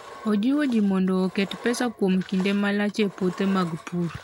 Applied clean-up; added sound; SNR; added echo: none; Engine; 19 dB; none.